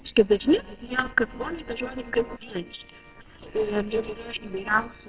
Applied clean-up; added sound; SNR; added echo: neural separator model SepFormer WHAMR!.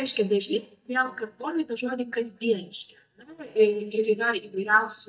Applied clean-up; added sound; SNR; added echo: neural mask model DeepFilterNet 3.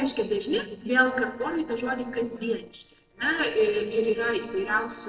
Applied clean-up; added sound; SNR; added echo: neural separator model SepFormer DNS4.